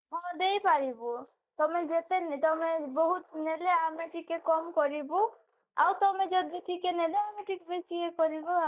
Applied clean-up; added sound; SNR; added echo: neural mask model DeepFilterNet 3.